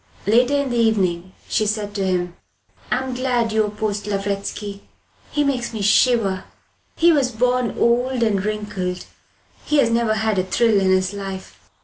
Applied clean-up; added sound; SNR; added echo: none; none; none; none.